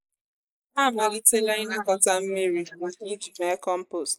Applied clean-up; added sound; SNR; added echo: neural mask model Resemble Enhance denoiser.